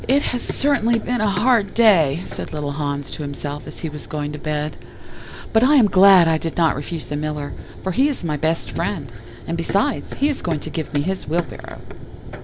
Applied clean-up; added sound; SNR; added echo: none; Run; 13 dB; none.